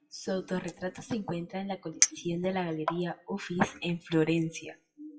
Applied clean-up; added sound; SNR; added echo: classical method WPE with log-MMSE.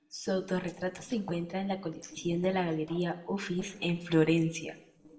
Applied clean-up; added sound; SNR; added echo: neural separator model SepFormer DNS4.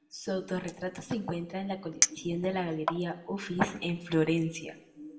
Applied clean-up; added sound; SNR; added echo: none; Chink, clink; 2 dB; reverberation time 0.6 s.